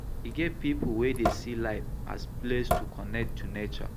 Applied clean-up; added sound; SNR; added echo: none; Drip / Sink (filling or washing) / Water tap, faucet; 0 dB; none.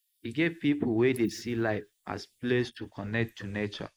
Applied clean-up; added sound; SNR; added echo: neural mask model Resemble Enhance denoiser.